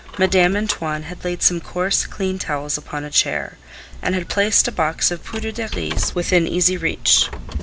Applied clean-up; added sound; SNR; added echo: none; Squeak + Buzz; 10 dB; none.